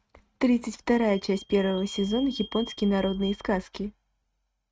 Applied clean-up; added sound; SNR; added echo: neural mask model RNNoise.